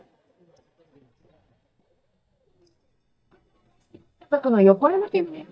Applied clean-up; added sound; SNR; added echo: neural mask model DeepFilterNet 3.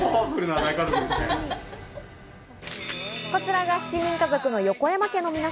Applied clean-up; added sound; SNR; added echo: none; none; none; none.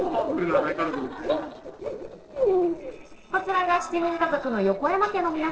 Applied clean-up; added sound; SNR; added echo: neural separator model SepFormer DNS4.